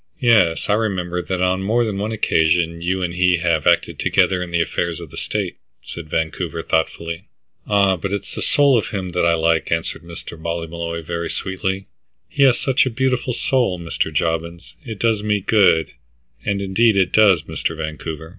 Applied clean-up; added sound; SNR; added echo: none; none; none; none.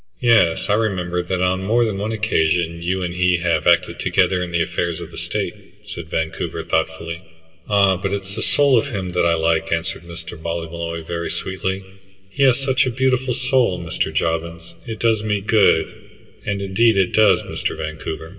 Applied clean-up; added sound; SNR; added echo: none; none; none; reverberation time 2.9 s.